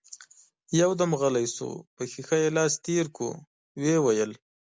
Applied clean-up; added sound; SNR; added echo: none; none; none; none.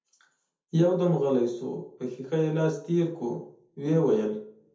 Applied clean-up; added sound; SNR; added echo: none; none; none; reverberation time 0.5 s.